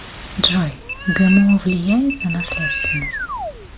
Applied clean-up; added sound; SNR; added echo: none; Alarm + Meow; 7 dB; none.